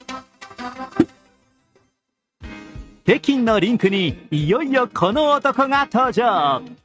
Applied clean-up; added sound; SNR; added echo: neural mask model RNNoise.